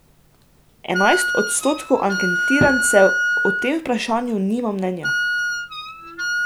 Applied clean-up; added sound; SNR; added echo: none; Wind instrument, woodwind instrument; 2 dB; none.